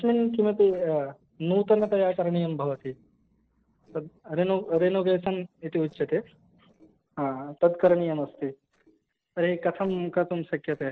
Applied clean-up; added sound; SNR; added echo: neural separator model SepFormer DNS4.